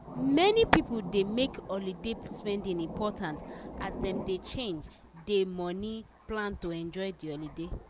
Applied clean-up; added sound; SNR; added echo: none; Thunder; 12 dB; none.